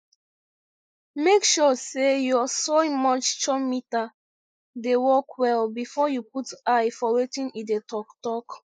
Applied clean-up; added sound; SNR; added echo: neural mask model Resemble Enhance denoiser.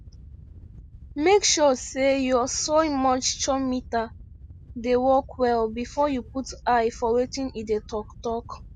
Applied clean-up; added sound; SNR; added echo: none; Wind / Boat, Water vehicle; 19 dB; none.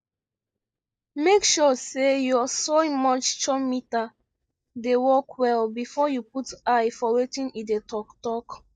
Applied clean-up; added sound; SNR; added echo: neural mask model DeepFilterNet 3.